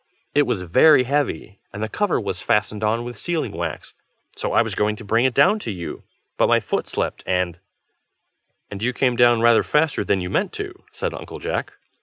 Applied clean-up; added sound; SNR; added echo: none; none; none; none.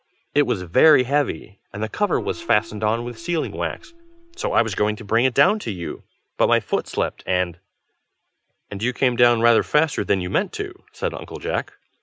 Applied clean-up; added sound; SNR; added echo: none; Gong; 19 dB; none.